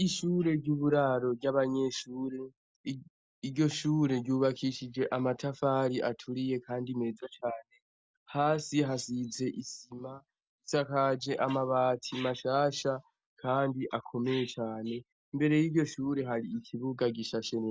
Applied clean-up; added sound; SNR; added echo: none; none; none; none.